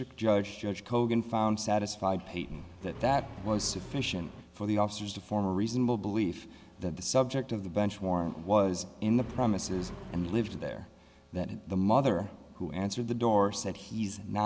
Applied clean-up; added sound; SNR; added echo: none; Accelerating, revving, vroom; 13 dB; none.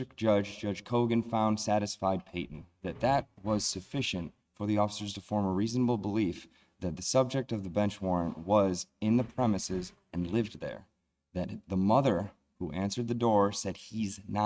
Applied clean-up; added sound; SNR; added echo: neural mask model RNNoise.